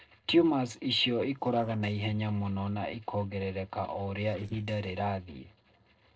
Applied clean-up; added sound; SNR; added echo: neural separator model SepFormer DNS4.